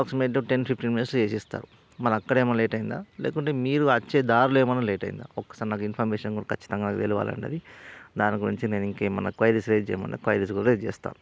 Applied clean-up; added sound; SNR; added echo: none; none; none; none.